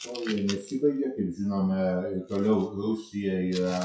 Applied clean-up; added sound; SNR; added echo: classical method WPE with log-MMSE.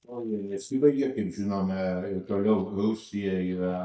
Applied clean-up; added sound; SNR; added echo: neural mask model DeepFilterNet 3.